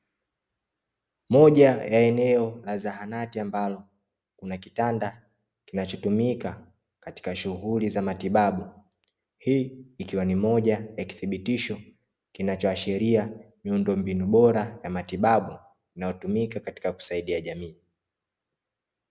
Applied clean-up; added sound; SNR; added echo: none; none; none; none.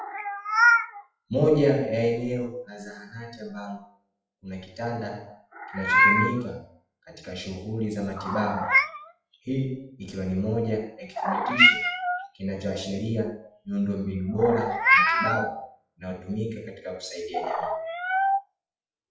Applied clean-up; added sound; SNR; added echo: classical method WPE with log-MMSE.